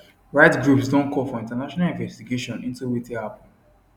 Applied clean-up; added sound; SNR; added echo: none; none; none; none.